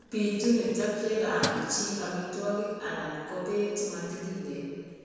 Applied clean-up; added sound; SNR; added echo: none; Keys jangling; 13 dB; reverberation time 1.9 s.